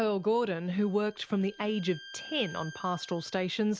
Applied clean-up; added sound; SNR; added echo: none; Bowed string instrument; 19 dB; none.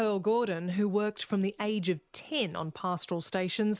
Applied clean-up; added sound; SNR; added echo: neural mask model Resemble Enhance denoiser.